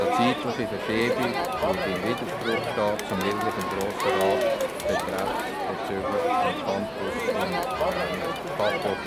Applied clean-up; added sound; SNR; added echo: none; Crowd; -3 dB; none.